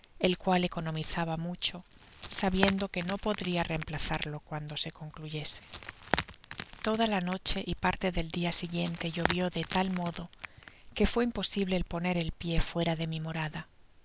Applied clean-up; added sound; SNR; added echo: none; Wood; 7 dB; none.